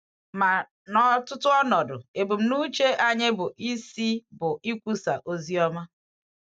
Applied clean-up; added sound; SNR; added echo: none; none; none; none.